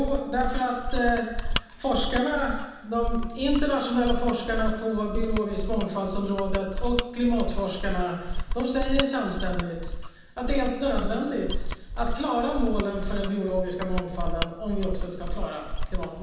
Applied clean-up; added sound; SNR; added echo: none; Mechanisms; 1 dB; reverberation time 1.1 s.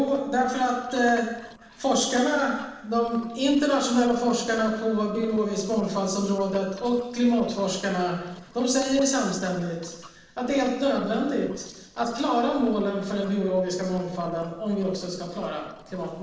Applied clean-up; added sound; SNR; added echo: neural separator model SepFormer DNS4.